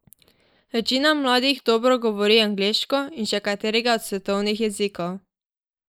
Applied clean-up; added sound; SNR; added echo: neural mask model Resemble Enhance denoiser.